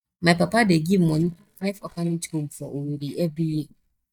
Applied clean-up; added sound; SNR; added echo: neural mask model DeepFilterNet 3.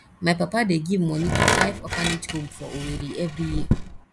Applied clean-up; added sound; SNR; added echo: none; Tools; -1 dB; none.